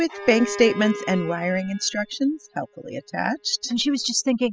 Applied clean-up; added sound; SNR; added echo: classical method spectral subtraction.